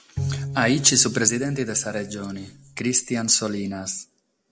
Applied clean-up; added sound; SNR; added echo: none; Bowed string instrument; 9 dB; none.